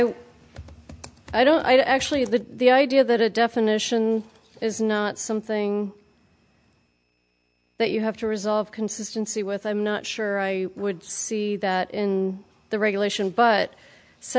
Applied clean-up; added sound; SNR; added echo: none; none; none; none.